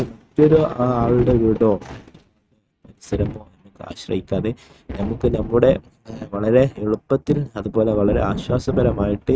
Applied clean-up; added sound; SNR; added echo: neural mask model RNNoise.